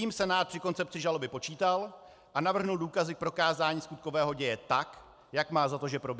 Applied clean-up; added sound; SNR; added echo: none; none; none; none.